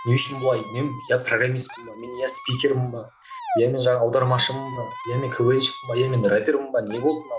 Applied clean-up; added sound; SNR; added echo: none; Squeak; 14 dB; none.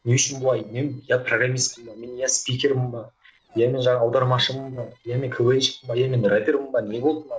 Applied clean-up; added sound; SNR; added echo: neural separator model SepFormer DNS4.